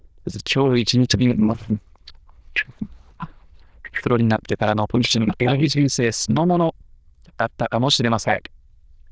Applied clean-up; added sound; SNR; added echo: neural diffusion model UNIVERSE++.